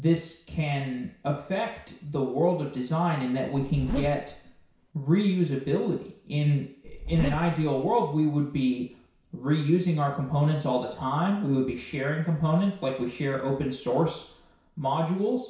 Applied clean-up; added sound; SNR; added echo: none; Zipper (clothing); 8 dB; reverberation time 0.6 s.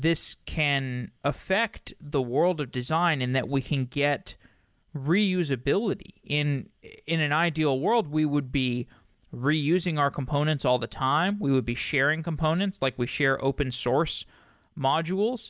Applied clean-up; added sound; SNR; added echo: none; none; none; none.